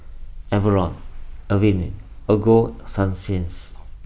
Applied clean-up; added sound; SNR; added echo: none; none; none; none.